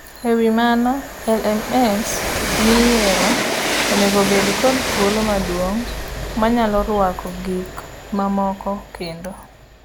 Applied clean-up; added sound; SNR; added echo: none; Train; 4 dB; none.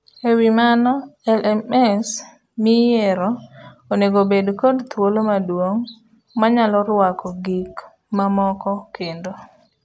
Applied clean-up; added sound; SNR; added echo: none; none; none; none.